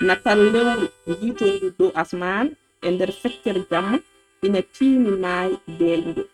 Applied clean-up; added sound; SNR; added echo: neural mask model RNNoise.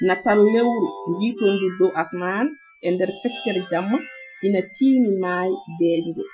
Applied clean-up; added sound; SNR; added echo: classical method Wiener filter.